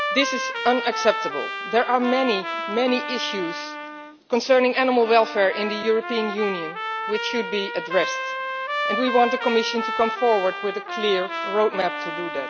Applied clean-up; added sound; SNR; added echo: none; Trumpet; 6 dB; none.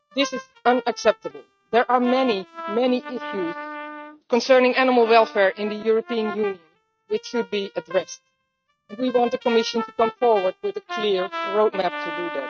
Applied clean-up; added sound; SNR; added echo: neural mask model RNNoise.